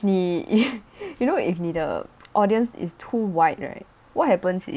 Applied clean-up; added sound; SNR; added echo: none; none; none; none.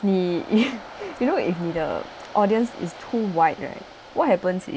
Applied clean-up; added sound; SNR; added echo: none; Waves, surf; 18 dB; none.